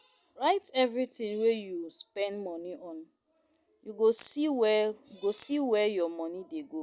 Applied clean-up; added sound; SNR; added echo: none; none; none; none.